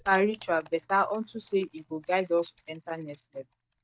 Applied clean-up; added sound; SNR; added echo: neural mask model DeepFilterNet 3.